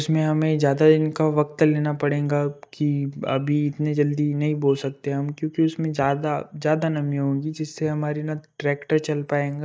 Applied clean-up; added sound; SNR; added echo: neural mask model DeepFilterNet 3.